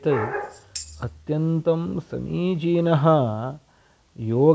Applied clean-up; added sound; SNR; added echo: none; Tambourine; 19 dB; none.